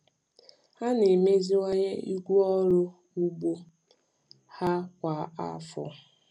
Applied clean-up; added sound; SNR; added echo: none; none; none; none.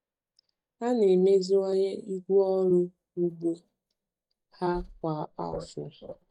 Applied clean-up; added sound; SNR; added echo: neural mask model DeepFilterNet 3.